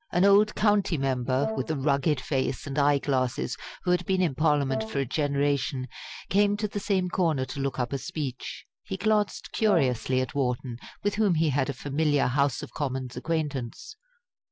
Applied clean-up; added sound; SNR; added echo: none; Brass instrument; 12 dB; none.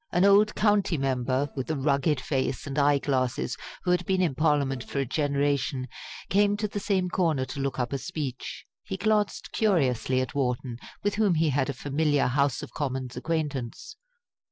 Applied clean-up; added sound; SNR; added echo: neural separator model SepFormer DNS4.